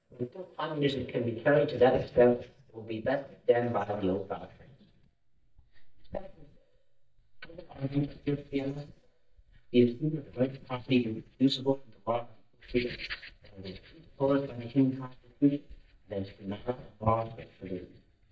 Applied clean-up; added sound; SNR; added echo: neural mask model DeepFilterNet 3.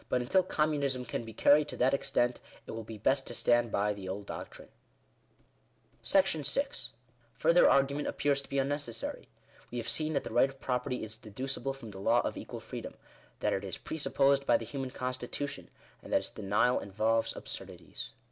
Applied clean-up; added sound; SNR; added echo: none; none; none; none.